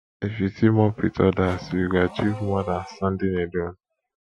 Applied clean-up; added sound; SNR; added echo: classical method Wiener filter.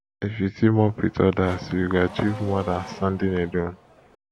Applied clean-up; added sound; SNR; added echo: none; Race car, auto racing / Accelerating, revving, vroom; 17 dB; none.